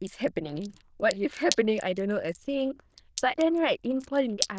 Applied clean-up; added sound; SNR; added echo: neural diffusion model UNIVERSE++.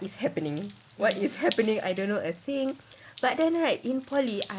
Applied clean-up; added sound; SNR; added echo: none; Drip; 11 dB; none.